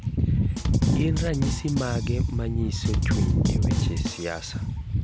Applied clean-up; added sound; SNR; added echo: none; Drum kit; 9 dB; none.